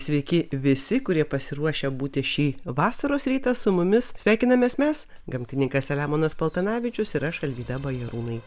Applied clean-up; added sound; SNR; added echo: none; none; none; none.